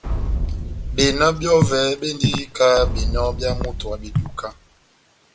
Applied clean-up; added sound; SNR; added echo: none; Boom + Walk, footsteps; 2 dB; none.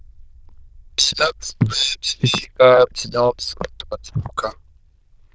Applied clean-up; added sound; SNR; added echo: neural diffusion model UNIVERSE++.